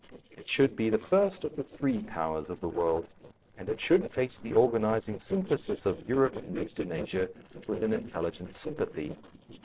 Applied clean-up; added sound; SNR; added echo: neural separator model SepFormer DNS4.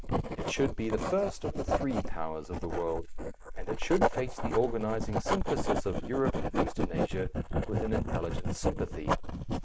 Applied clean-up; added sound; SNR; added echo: neural mask model Resemble Enhance denoiser.